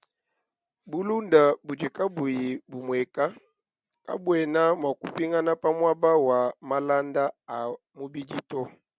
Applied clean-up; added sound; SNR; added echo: none; none; none; none.